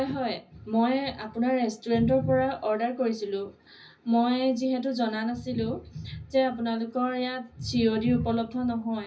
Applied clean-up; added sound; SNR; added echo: none; none; none; reverberation time 0.4 s.